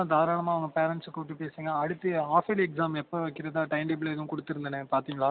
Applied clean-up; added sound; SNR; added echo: none; none; none; none.